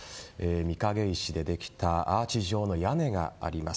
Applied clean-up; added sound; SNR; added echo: none; none; none; none.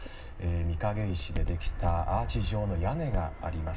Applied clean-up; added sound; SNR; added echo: none; Fixed-wing aircraft, airplane; 3 dB; reverberation time 0.4 s.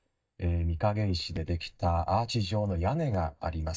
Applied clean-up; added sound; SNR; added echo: neural mask model DeepFilterNet 3.